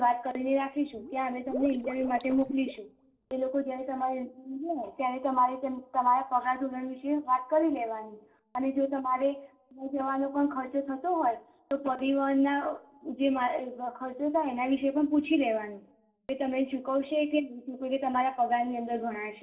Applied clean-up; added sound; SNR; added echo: neural separator model SepFormer DNS4.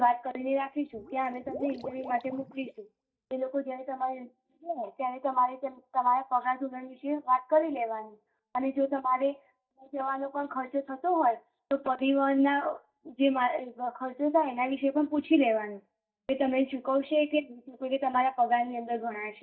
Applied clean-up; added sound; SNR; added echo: neural mask model DeepFilterNet 3.